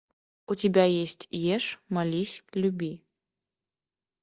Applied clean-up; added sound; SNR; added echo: neural mask model DeepFilterNet 3.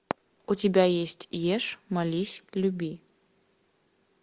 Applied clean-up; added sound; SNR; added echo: none; Fireworks; 15 dB; none.